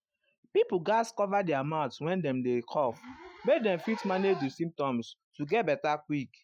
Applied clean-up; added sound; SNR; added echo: classical method Wiener filter.